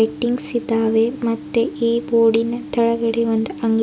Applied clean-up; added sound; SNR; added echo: none; none; none; none.